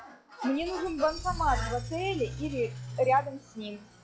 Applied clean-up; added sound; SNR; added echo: classical method log-MMSE.